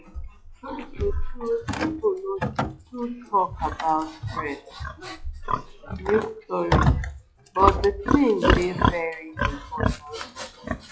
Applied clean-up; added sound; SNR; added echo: classical method log-MMSE.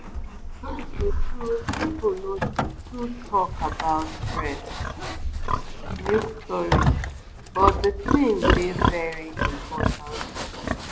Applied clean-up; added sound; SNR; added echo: none; Livestock, farm animals, working animals; -2 dB; none.